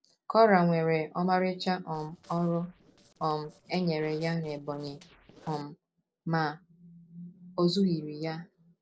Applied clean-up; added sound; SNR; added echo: neural separator model SepFormer DNS4.